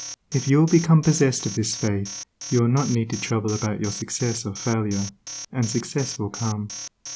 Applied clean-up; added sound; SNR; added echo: none; Alarm; 14 dB; none.